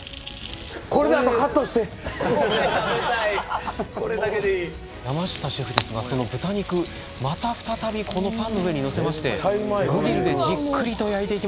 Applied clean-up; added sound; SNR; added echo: none; Shatter; 10 dB; none.